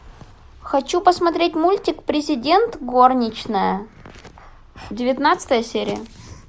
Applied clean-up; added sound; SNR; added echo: none; none; none; none.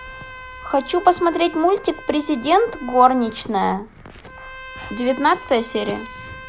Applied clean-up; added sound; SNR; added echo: none; Trumpet; 17 dB; none.